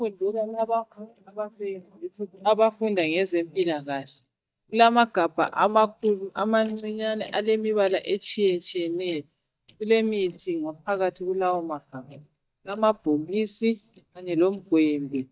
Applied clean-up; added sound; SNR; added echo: neural mask model DeepFilterNet 3.